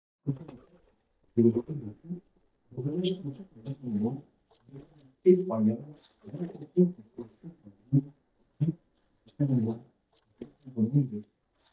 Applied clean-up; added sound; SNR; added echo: neural mask model DeepFilterNet 3.